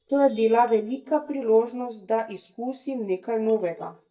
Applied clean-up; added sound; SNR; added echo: neural mask model DeepFilterNet 3.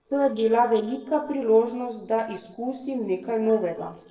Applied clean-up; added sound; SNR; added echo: neural separator model SepFormer DNS4.